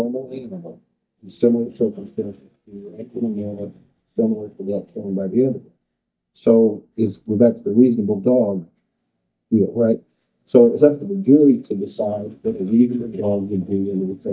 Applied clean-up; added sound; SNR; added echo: neural mask model DeepFilterNet 3.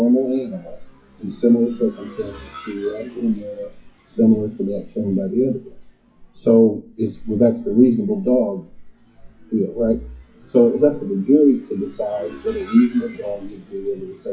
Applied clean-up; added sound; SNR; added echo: classical method WPE with log-MMSE.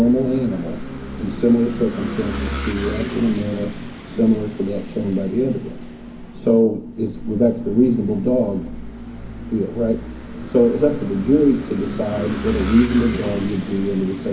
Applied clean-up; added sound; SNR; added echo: none; Engine / Vehicle; 10 dB; reverberation time 0.4 s.